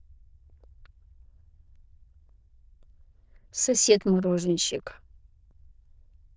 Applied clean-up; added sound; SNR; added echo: neural diffusion model UNIVERSE++.